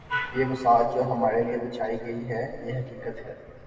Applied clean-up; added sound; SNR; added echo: none; Car passing by; 20 dB; reverberation time 2.1 s.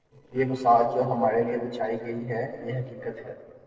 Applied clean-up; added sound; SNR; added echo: neural separator model SepFormer DNS4.